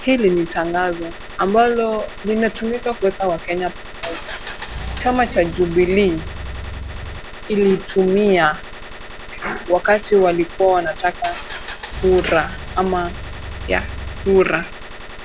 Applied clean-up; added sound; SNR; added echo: none; Engine + Gunshot, gunfire; 10 dB; none.